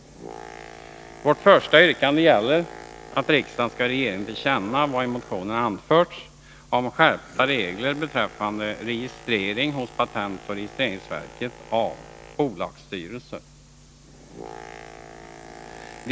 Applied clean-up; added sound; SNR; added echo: none; Boat, Water vehicle; 19 dB; none.